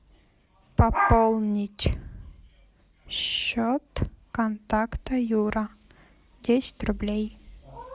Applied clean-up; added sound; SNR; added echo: none; none; none; none.